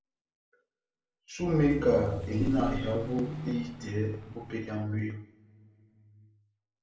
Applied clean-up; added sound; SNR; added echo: none; Vehicle; 6 dB; reverberation time 1.3 s.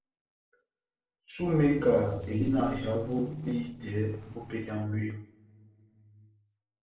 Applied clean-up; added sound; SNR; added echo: neural separator model SepFormer DNS4.